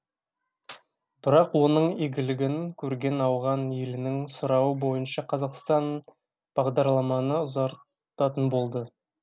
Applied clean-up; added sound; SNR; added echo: none; none; none; none.